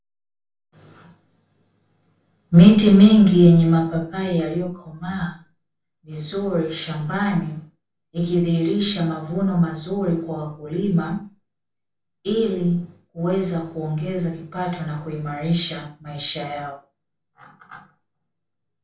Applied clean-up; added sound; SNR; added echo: none; none; none; reverberation time 0.3 s.